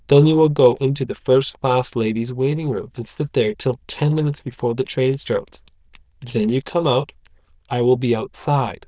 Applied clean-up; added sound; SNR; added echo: neural diffusion model UNIVERSE++.